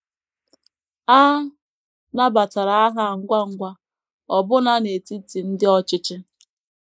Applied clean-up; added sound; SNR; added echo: neural mask model Resemble Enhance denoiser.